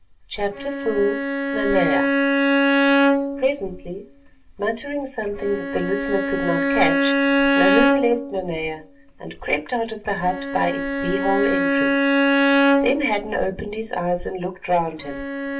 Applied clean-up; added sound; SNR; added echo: none; Bowed string instrument; -3 dB; reverberation time 0.2 s.